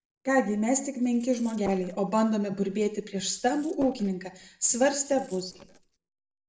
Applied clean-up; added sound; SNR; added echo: neural separator model SepFormer DNS4.